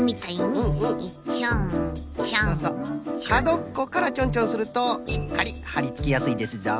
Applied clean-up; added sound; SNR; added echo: none; none; none; none.